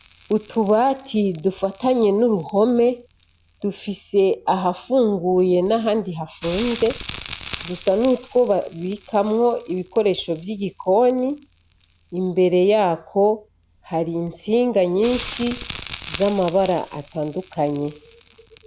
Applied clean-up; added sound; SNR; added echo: none; Crackle; 15 dB; none.